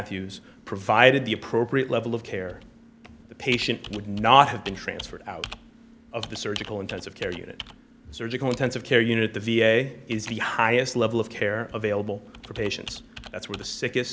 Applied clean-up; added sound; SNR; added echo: none; Computer keyboard; 18 dB; none.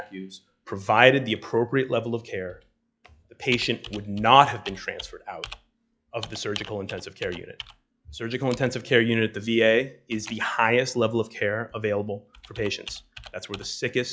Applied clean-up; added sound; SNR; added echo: classical method log-MMSE.